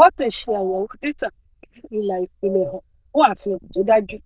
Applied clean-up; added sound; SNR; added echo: neural diffusion model UNIVERSE++.